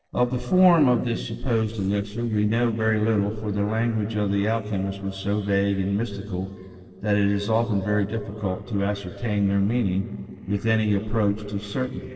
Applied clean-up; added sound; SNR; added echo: neural separator model SepFormer DNS4.